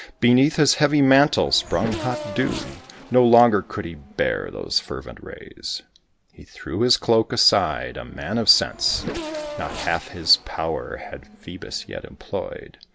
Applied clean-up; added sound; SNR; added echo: none; Race car, auto racing / Accelerating, revving, vroom; 15 dB; none.